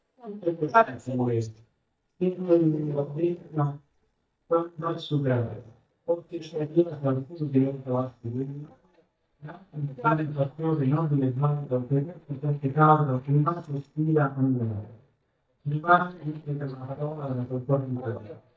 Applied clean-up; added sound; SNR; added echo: neural mask model DeepFilterNet 3.